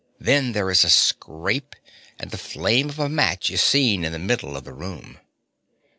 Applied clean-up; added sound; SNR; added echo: none; none; none; none.